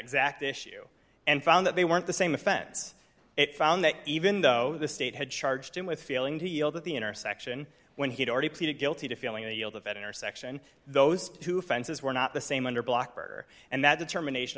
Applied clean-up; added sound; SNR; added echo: none; none; none; none.